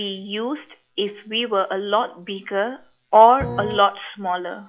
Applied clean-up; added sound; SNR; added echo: classical method log-MMSE.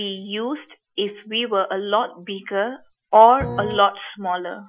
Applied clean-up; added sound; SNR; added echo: classical method Wiener filter.